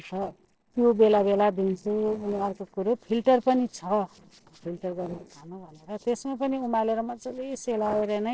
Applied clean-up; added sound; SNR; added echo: neural separator model SepFormer DNS4.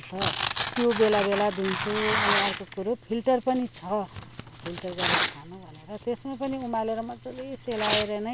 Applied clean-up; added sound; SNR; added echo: none; Tearing; 1 dB; none.